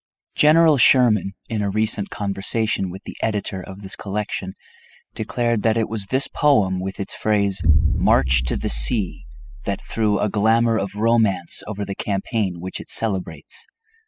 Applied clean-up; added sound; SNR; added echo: classical method spectral subtraction.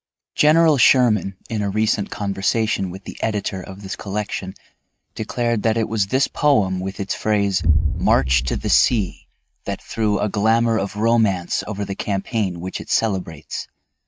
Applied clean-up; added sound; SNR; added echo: neural mask model RNNoise.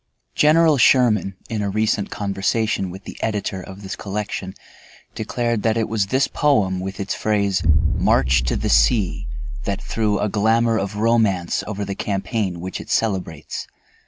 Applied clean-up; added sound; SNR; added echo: none; Explosion; 0 dB; none.